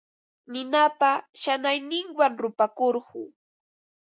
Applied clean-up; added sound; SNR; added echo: none; none; none; none.